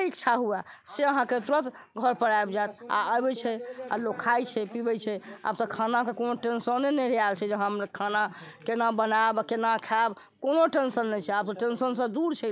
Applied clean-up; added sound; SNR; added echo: none; none; none; none.